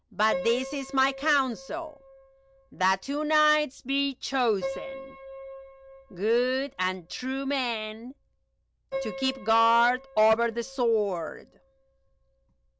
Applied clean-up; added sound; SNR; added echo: none; Piano; 14 dB; none.